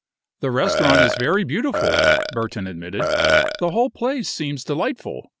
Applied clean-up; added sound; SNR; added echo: none; Burping, eructation; -4 dB; none.